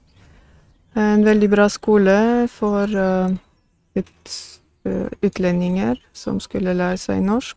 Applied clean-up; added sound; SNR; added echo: neural mask model RNNoise.